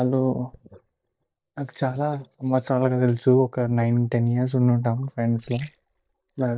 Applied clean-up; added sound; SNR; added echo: neural mask model DeepFilterNet 3.